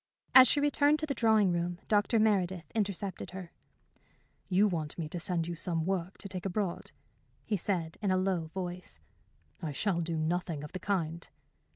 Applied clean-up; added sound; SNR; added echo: none; none; none; none.